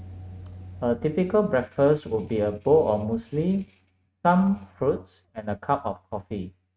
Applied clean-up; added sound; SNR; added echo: neural mask model RNNoise.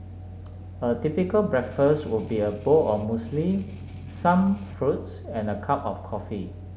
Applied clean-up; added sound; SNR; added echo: none; Strum; 20 dB; none.